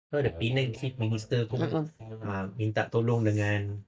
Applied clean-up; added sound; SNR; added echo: neural mask model DeepFilterNet 3.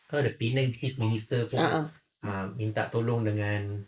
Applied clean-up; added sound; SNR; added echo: neural mask model Resemble Enhance denoiser.